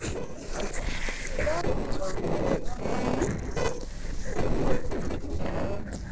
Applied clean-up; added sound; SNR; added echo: neural separator model SepFormer DNS4.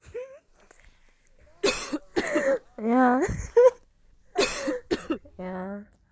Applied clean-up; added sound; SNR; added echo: none; Cough; 5 dB; none.